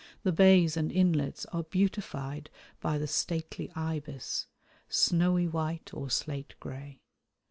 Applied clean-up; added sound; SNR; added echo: none; none; none; none.